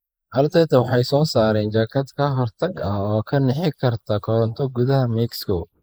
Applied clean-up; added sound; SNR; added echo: neural mask model Resemble Enhance denoiser.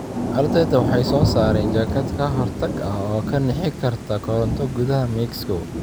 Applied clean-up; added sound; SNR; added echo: none; Thunder / Rain; 2 dB; none.